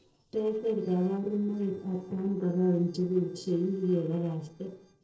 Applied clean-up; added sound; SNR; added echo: neural separator model SepFormer DNS4.